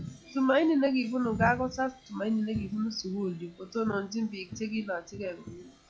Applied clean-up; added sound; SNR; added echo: classical method log-MMSE.